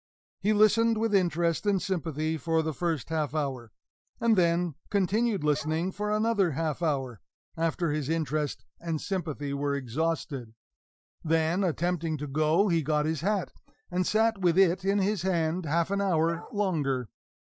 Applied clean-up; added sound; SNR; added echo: neural mask model DeepFilterNet 3.